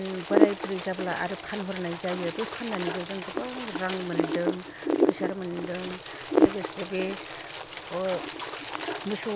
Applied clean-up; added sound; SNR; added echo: none; Wind; -3 dB; none.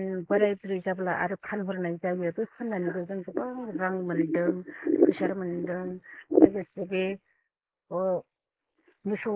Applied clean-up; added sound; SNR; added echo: neural mask model Resemble Enhance denoiser.